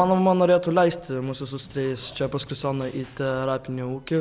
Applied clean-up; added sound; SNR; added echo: none; none; none; none.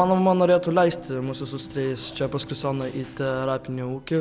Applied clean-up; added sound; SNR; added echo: none; Bowed string instrument; 20 dB; none.